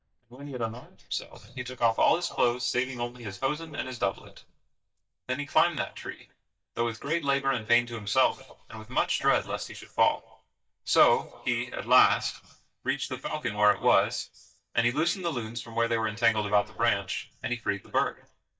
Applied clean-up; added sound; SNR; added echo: neural mask model DeepFilterNet 3.